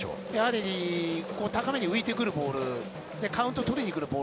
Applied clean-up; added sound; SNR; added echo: none; none; none; none.